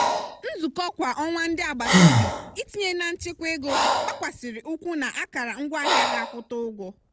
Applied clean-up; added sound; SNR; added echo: none; Breathing; -4 dB; none.